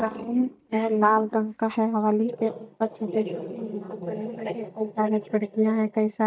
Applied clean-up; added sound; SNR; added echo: neural mask model DeepFilterNet 3.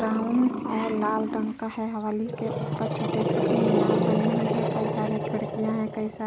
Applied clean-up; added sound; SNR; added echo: none; Growling; 0 dB; none.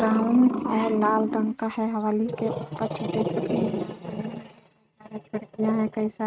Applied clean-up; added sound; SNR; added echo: neural mask model RNNoise.